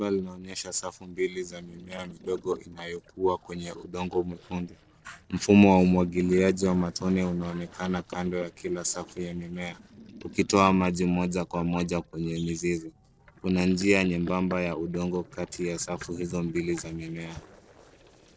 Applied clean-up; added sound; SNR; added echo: neural separator model SepFormer DNS4.